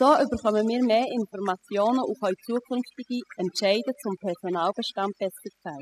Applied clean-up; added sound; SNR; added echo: classical method spectral subtraction.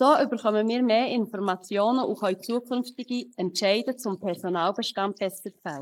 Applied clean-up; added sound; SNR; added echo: neural mask model Resemble Enhance denoiser.